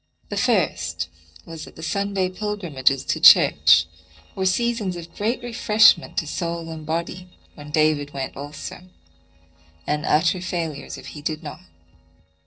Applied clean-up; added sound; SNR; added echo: neural separator model SepFormer DNS4.